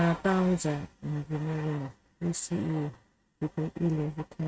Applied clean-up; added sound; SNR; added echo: neural mask model RNNoise.